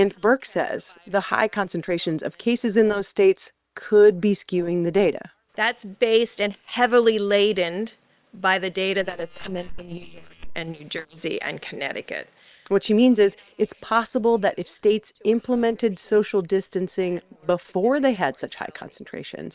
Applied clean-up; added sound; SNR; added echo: neural separator model SepFormer WHAM!.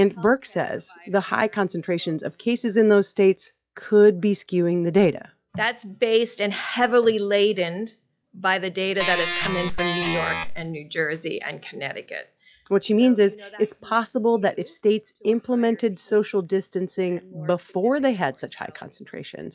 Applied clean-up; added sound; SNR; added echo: classical method log-MMSE.